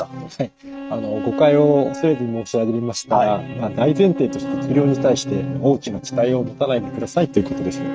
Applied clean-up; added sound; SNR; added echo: neural mask model RNNoise.